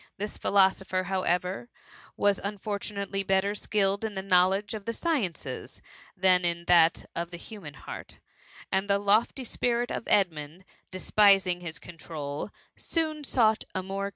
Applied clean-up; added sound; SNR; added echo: none; none; none; none.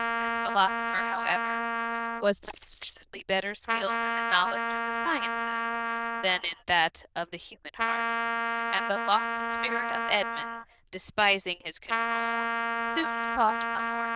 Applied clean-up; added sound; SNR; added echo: neural diffusion model UNIVERSE++.